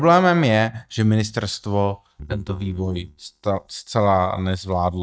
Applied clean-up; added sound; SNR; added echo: neural mask model DeepFilterNet 3.